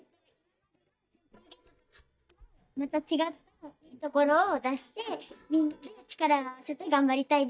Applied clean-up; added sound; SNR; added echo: neural mask model DeepFilterNet 3.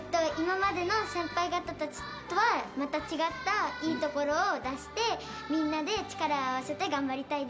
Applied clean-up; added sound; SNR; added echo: none; none; none; none.